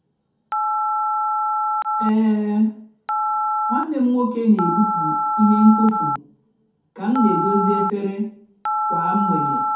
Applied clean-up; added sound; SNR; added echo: none; Telephone; 2 dB; reverberation time 0.5 s.